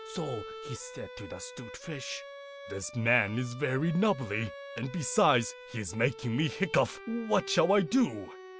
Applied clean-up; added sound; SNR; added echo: none; Bowed string instrument; 14 dB; none.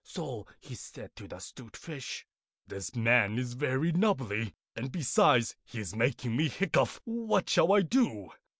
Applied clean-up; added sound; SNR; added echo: none; none; none; none.